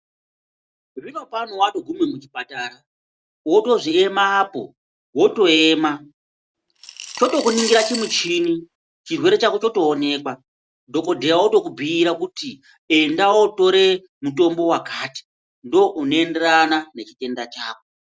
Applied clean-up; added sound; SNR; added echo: none; Coin (dropping) / Glass; 11 dB; none.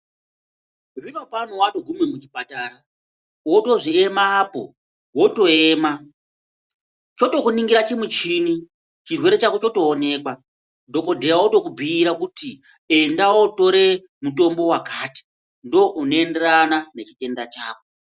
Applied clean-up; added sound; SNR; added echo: none; none; none; none.